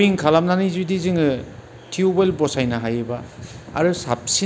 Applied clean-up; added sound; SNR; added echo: none; none; none; none.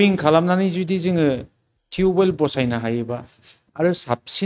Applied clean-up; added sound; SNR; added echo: neural mask model RNNoise.